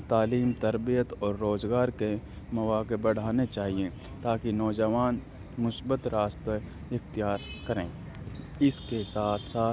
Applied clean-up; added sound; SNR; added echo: none; none; none; none.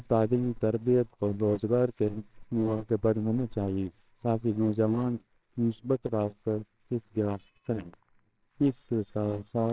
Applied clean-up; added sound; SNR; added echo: neural separator model SepFormer WHAMR!.